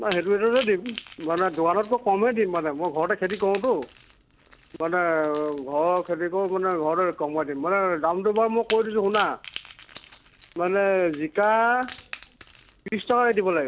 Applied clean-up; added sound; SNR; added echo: none; Crack / Crackle; 14 dB; none.